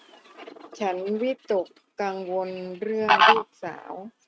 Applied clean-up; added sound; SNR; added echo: neural mask model RNNoise.